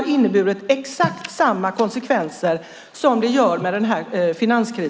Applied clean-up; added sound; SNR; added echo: none; none; none; none.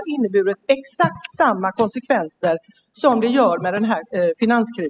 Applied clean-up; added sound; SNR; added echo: classical method spectral subtraction.